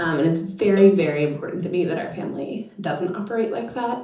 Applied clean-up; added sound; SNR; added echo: none; Cowbell; 18 dB; reverberation time 0.6 s.